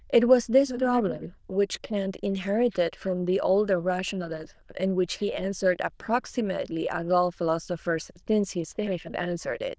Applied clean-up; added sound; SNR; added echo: neural diffusion model UNIVERSE++.